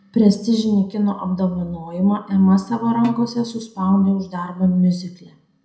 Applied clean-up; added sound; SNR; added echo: none; Snare drum; 16 dB; reverberation time 0.5 s.